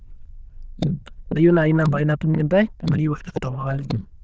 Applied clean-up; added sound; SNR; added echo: neural diffusion model UNIVERSE++.